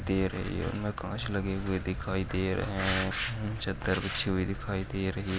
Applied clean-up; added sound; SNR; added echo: none; none; none; none.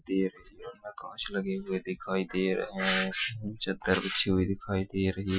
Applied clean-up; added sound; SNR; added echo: classical method Wiener filter.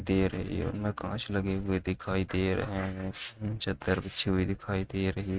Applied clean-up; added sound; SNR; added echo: neural mask model RNNoise.